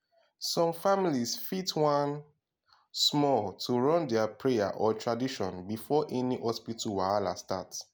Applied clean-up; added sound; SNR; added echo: none; none; none; none.